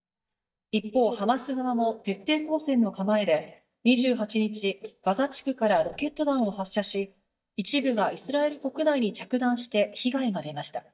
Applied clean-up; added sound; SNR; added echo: neural mask model DeepFilterNet 3.